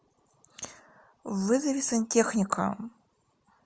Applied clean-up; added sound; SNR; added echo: none; none; none; none.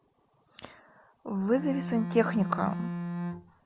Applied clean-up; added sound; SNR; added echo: none; Bowed string instrument; 4 dB; none.